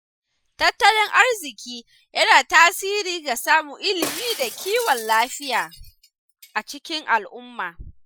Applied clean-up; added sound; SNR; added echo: classical method Wiener filter.